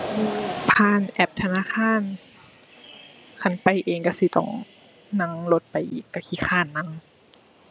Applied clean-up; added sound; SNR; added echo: none; none; none; none.